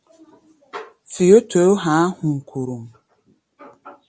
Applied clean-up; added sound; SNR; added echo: none; none; none; none.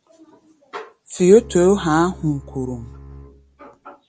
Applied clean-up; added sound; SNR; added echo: none; Bowed string instrument; 19 dB; none.